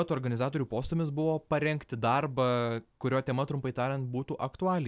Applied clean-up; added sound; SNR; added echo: none; none; none; none.